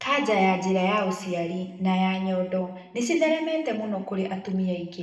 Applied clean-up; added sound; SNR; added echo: none; none; none; reverberation time 1.0 s.